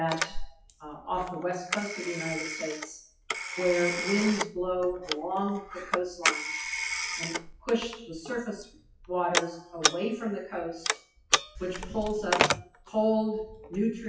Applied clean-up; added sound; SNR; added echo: classical method WPE with log-MMSE.